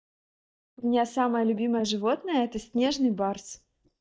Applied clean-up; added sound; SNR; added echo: neural mask model DeepFilterNet 3.